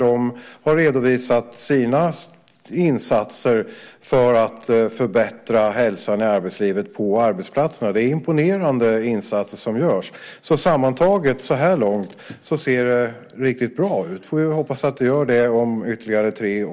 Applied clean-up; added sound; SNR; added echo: none; none; none; none.